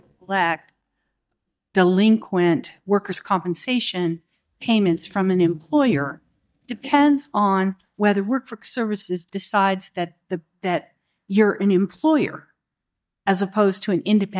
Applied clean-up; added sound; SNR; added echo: neural mask model DeepFilterNet 3.